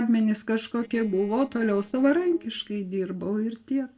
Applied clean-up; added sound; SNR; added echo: neural separator model SepFormer DNS4.